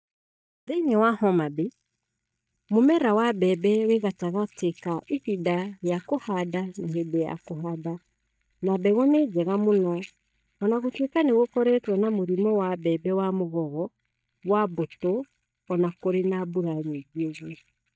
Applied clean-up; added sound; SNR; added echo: neural mask model DeepFilterNet 3.